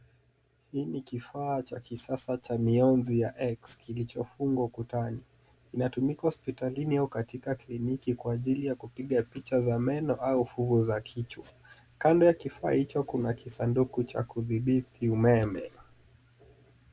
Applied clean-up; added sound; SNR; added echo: none; none; none; none.